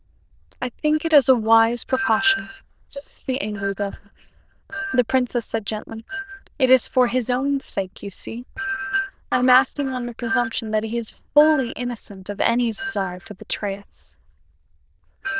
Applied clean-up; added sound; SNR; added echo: neural diffusion model UNIVERSE++.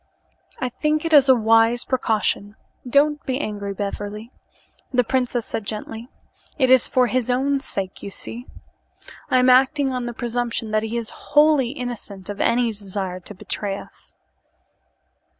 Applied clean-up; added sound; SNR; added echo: none; none; none; none.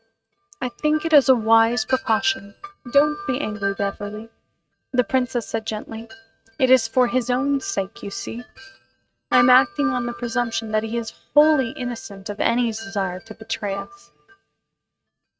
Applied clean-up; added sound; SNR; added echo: neural mask model RNNoise.